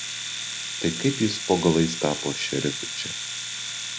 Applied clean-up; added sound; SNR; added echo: none; Domestic sounds, home sounds; 5 dB; none.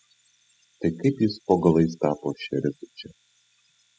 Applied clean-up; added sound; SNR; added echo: classical method spectral subtraction.